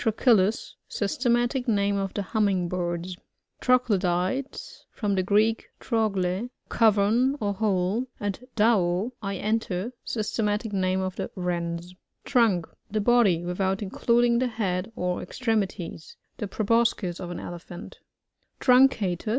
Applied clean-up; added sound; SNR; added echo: none; none; none; none.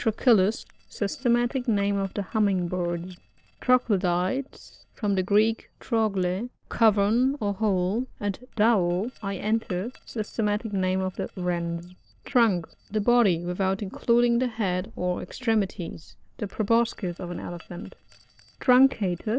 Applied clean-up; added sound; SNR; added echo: neural separator model SepFormer DNS4.